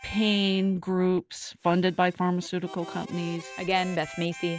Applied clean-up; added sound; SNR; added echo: none; Harmonica; 17 dB; none.